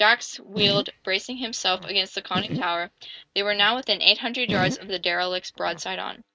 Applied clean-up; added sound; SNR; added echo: neural mask model RNNoise.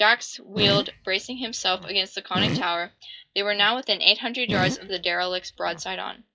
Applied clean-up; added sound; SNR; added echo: classical method log-MMSE.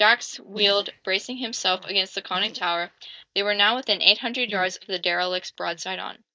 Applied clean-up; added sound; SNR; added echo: neural mask model DeepFilterNet 3.